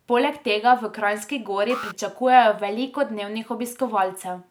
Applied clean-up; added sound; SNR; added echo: none; Alarm; 17 dB; none.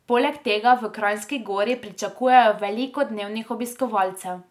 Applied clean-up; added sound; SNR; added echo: none; none; none; none.